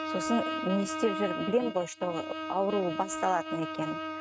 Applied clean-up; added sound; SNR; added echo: neural mask model RNNoise.